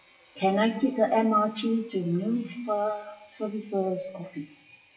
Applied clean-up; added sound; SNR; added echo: classical method WPE with log-MMSE.